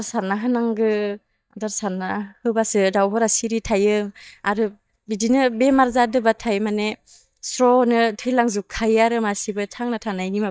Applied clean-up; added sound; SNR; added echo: neural mask model DeepFilterNet 3.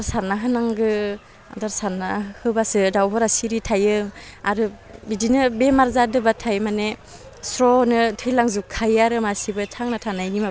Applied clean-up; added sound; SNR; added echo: none; none; none; none.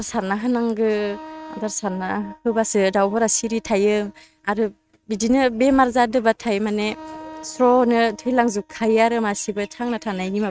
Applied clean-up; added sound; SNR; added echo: neural mask model RNNoise.